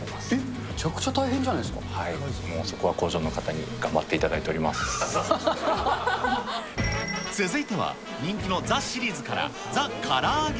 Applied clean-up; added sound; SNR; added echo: none; Insect; 14 dB; none.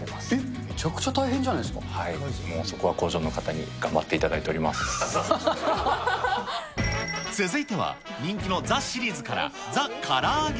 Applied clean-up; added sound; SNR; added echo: none; none; none; none.